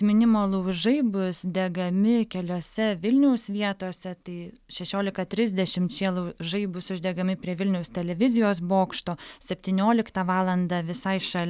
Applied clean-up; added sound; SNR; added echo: none; none; none; none.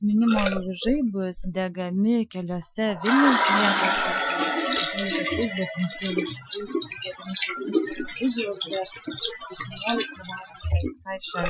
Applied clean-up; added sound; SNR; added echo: classical method Wiener filter.